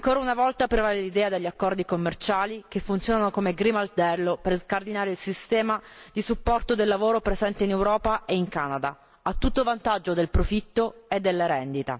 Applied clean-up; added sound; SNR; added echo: none; none; none; none.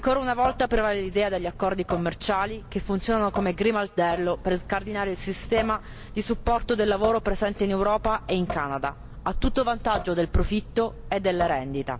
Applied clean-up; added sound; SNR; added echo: none; Drip / Sink (filling or washing) / Water tap, faucet; 12 dB; none.